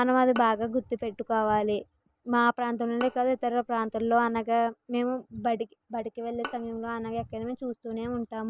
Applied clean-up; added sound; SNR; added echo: none; Bowed string instrument; 17 dB; none.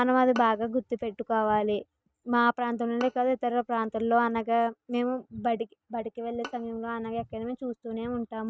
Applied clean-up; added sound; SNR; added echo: neural mask model RNNoise.